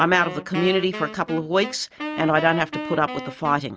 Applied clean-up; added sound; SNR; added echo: none; Wind instrument, woodwind instrument; 10 dB; none.